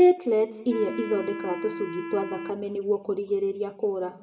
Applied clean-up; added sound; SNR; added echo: none; Wind instrument, woodwind instrument; 10 dB; reverberation time 1.1 s.